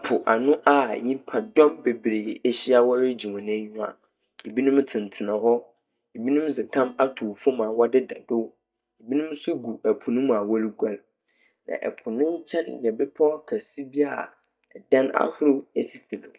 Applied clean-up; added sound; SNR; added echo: neural mask model DeepFilterNet 3.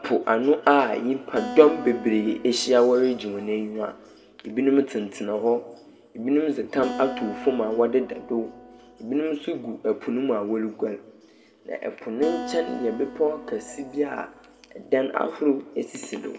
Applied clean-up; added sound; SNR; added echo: none; Acoustic guitar; 15 dB; reverberation time 1.2 s.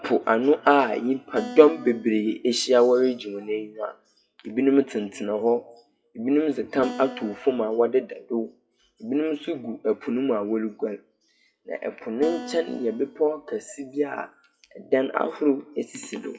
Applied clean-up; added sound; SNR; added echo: classical method WPE with log-MMSE.